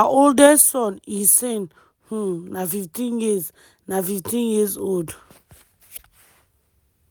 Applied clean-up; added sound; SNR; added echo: none; none; none; none.